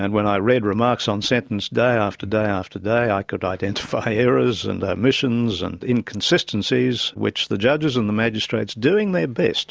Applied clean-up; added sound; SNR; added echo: none; none; none; none.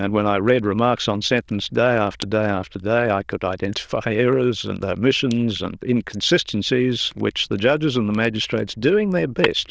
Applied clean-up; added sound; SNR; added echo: neural diffusion model UNIVERSE++.